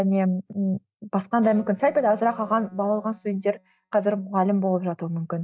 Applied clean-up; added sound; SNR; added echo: neural mask model DeepFilterNet 3.